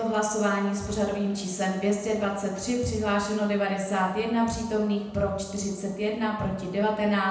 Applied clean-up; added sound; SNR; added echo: none; none; none; reverberation time 0.8 s.